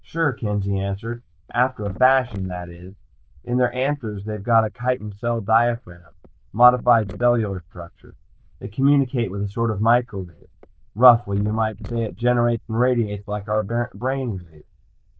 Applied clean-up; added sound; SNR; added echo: neural diffusion model UNIVERSE++.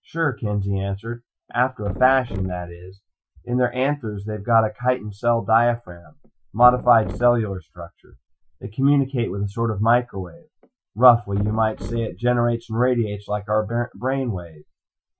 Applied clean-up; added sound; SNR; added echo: classical method Wiener filter.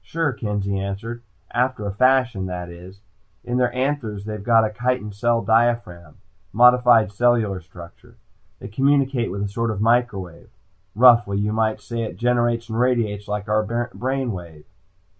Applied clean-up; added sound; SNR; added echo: none; none; none; none.